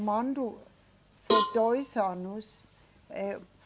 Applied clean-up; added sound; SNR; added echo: none; Cowbell; 1 dB; none.